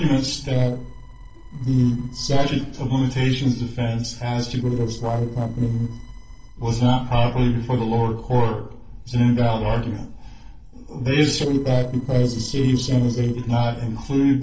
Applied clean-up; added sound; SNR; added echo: neural separator model SepFormer DNS4.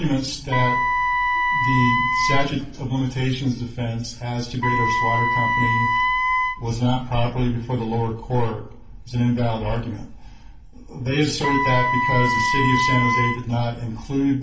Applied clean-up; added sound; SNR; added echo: none; Wind instrument, woodwind instrument; -2 dB; reverberation time 0.3 s.